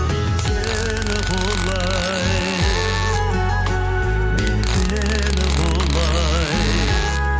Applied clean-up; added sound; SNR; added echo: none; Fart; 11 dB; none.